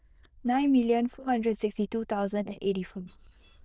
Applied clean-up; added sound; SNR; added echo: neural diffusion model UNIVERSE++.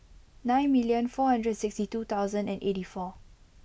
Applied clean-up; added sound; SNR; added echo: none; none; none; none.